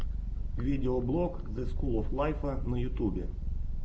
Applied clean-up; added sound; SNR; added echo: none; Purr; -1 dB; none.